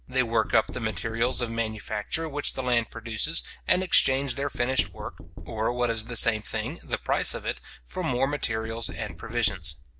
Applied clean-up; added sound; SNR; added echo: none; Knock; 15 dB; none.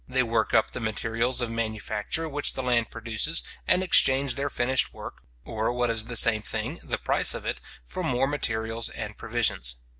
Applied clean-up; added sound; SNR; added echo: none; none; none; none.